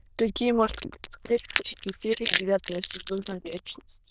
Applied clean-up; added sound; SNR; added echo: neural diffusion model UNIVERSE++.